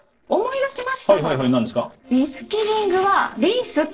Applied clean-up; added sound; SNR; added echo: neural separator model SepFormer DNS4.